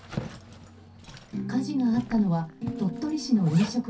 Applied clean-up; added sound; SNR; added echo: none; Zipper (clothing); 14 dB; reverberation time 0.3 s.